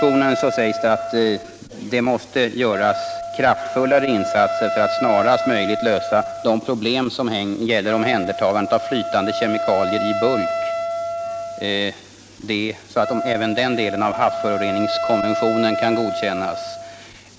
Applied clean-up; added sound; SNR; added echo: none; Wind instrument, woodwind instrument; 5 dB; none.